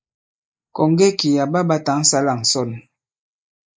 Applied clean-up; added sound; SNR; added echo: neural mask model Resemble Enhance denoiser.